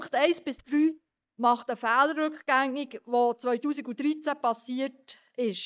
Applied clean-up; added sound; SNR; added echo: neural mask model DeepFilterNet 3.